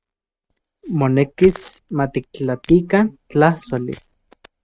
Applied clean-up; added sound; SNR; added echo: neural mask model RNNoise.